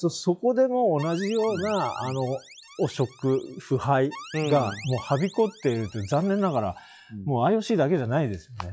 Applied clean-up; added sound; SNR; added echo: classical method log-MMSE.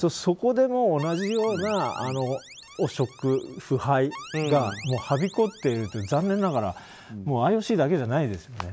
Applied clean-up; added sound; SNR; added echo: none; Alarm; 17 dB; none.